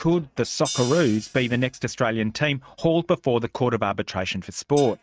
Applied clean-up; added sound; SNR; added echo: neural mask model RNNoise.